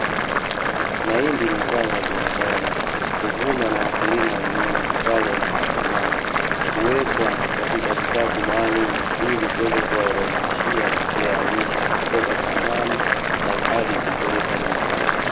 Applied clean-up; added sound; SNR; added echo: none; Boiling; -5 dB; none.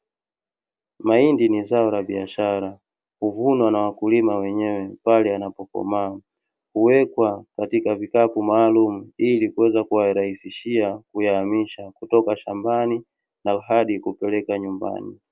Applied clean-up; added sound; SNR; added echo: none; none; none; none.